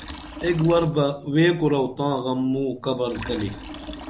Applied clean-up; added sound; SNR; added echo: none; Liquid; 15 dB; none.